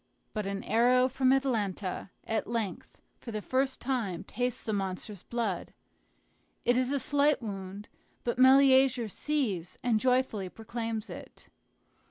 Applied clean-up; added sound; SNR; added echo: none; none; none; none.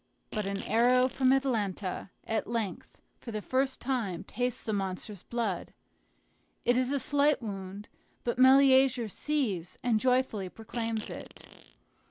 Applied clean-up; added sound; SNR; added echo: none; Fart; 16 dB; none.